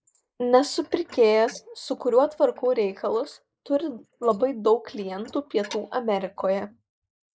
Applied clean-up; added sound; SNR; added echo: neural mask model Resemble Enhance denoiser.